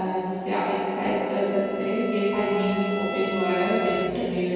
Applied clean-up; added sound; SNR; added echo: none; Trumpet; 10 dB; reverberation time 2.1 s.